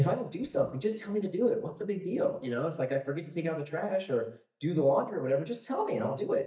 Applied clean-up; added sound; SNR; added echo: neural mask model DeepFilterNet 3.